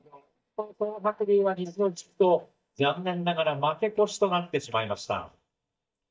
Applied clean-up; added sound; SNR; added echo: neural mask model DeepFilterNet 3.